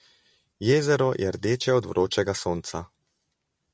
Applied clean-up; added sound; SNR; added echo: none; none; none; none.